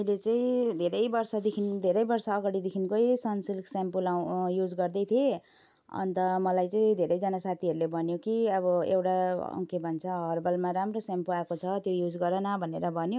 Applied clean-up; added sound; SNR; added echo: none; none; none; none.